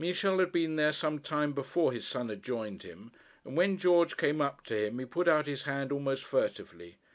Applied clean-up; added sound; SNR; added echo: none; none; none; none.